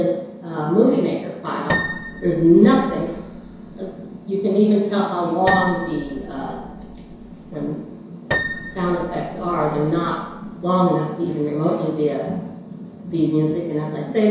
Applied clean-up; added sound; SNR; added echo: none; Piano; 10 dB; reverberation time 0.7 s.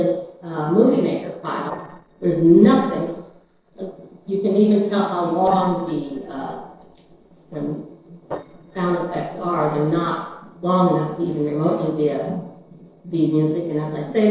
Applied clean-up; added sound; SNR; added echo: neural separator model SepFormer DNS4.